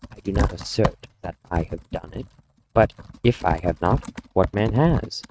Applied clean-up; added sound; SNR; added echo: neural mask model RNNoise.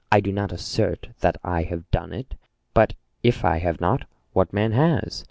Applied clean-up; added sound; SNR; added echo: none; none; none; none.